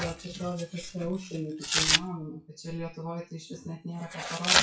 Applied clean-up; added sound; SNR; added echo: classical method WPE with log-MMSE.